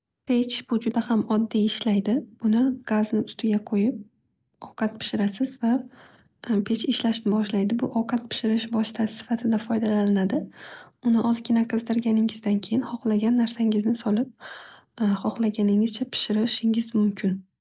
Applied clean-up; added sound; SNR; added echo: none; none; none; none.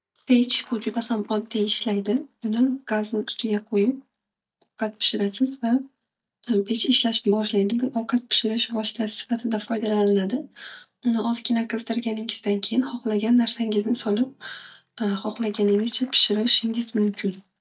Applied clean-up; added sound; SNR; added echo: neural mask model DeepFilterNet 3.